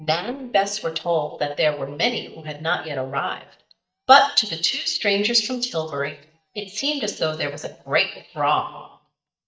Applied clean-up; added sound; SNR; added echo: neural mask model DeepFilterNet 3.